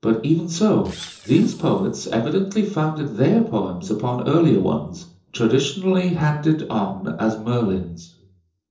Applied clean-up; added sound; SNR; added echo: neural separator model SepFormer DNS4.